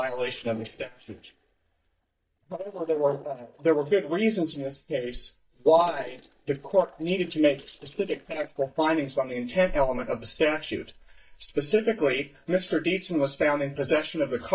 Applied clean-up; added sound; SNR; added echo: neural mask model DeepFilterNet 3.